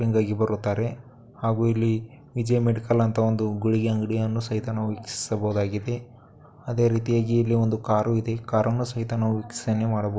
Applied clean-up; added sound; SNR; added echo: none; none; none; none.